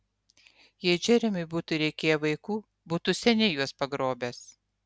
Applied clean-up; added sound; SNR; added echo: none; none; none; none.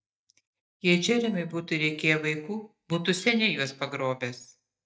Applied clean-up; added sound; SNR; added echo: neural mask model DeepFilterNet 3.